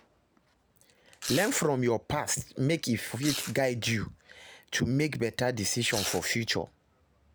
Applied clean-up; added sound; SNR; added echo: none; Domestic sounds, home sounds; 8 dB; none.